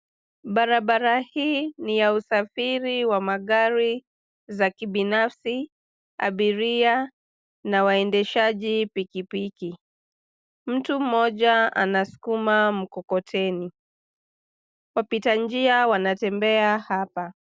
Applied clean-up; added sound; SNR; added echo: none; none; none; none.